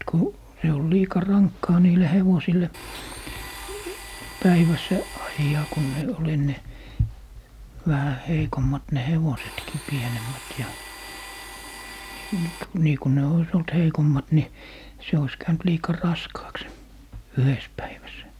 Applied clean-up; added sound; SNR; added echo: none; Domestic sounds, home sounds; 15 dB; none.